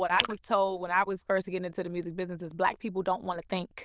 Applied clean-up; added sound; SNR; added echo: neural diffusion model UNIVERSE++.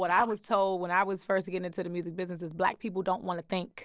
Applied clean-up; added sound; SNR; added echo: neural separator model SepFormer DNS4.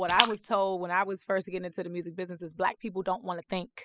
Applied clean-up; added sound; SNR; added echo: classical method spectral subtraction.